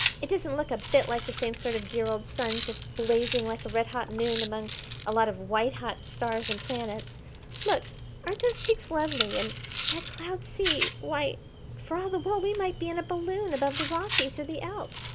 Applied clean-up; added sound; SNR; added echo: none; Rattle; 2 dB; none.